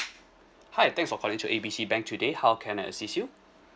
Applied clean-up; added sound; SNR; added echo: none; none; none; none.